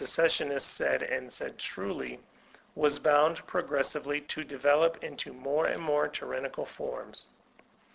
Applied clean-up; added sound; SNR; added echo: none; Chime; 11 dB; none.